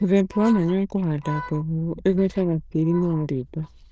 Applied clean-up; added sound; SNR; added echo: neural diffusion model UNIVERSE++.